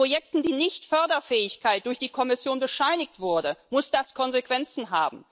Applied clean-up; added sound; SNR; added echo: none; none; none; none.